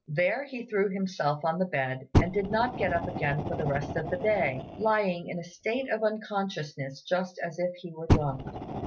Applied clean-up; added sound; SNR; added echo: none; Fire; 4 dB; none.